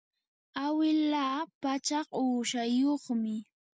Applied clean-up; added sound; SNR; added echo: none; none; none; none.